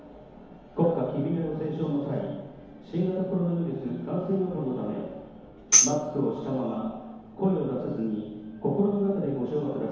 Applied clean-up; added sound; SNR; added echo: none; Tambourine; -3 dB; reverberation time 0.6 s.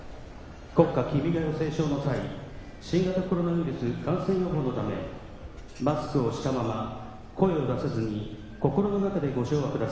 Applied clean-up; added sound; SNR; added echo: none; none; none; none.